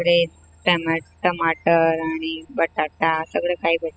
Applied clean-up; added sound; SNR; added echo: classical method spectral subtraction.